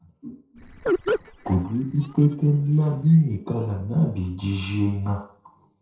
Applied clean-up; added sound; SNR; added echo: neural separator model SepFormer DNS4.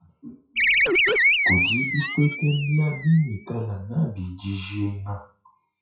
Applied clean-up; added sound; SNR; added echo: classical method WPE with log-MMSE.